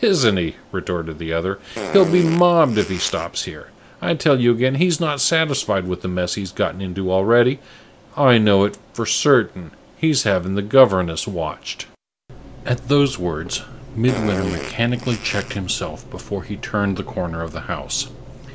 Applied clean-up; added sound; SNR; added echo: none; Fart; 11 dB; none.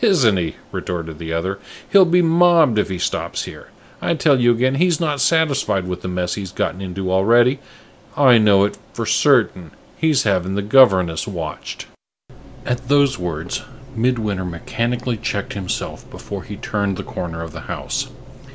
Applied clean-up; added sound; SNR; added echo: none; none; none; none.